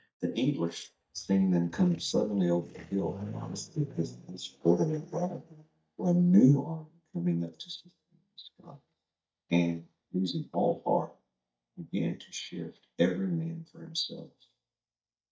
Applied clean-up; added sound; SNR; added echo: neural mask model DeepFilterNet 3.